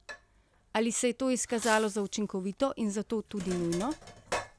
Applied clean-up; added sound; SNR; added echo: none; Fireworks + Sink (filling or washing); 12 dB; none.